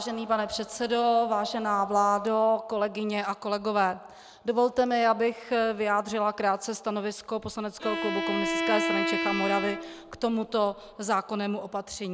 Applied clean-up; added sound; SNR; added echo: none; Bowed string instrument; 4 dB; none.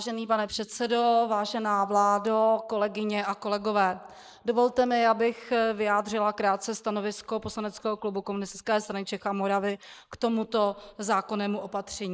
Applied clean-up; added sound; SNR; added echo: neural mask model Resemble Enhance denoiser.